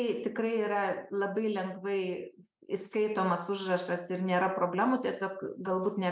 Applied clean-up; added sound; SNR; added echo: none; none; none; none.